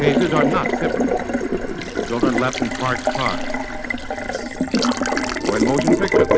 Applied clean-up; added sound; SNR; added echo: none; Water tap, faucet; -4 dB; none.